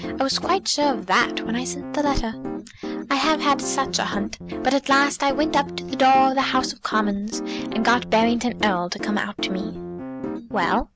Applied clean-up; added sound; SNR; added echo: none; Piano; 8 dB; none.